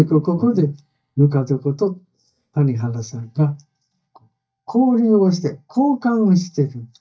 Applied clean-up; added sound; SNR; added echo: neural mask model DeepFilterNet 3.